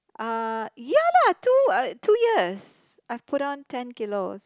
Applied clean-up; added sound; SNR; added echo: none; none; none; none.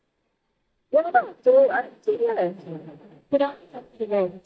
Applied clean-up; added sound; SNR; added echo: neural mask model DeepFilterNet 3.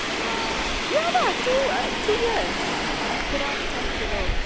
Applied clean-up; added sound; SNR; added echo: none; Subway, metro, underground; -2 dB; none.